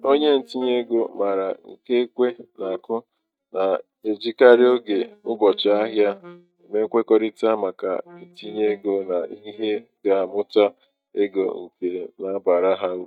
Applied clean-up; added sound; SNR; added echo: neural mask model DeepFilterNet 3.